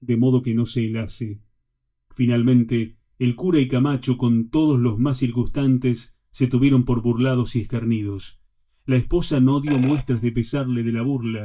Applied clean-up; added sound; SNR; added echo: neural mask model DeepFilterNet 3.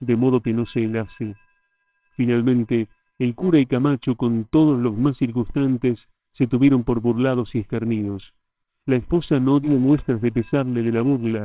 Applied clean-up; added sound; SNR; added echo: neural separator model SepFormer WHAMR!.